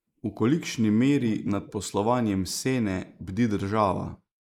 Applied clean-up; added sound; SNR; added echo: neural mask model Resemble Enhance denoiser.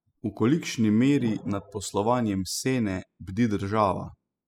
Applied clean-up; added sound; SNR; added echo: classical method spectral subtraction.